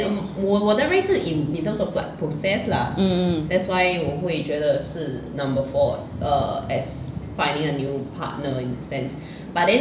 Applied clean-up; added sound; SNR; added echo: none; Electric guitar; 18 dB; none.